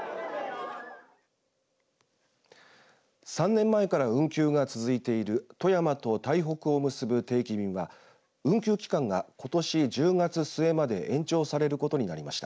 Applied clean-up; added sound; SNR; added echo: none; none; none; none.